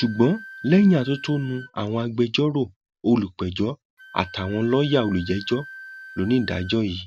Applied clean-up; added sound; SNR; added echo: none; Wind instrument, woodwind instrument; 20 dB; none.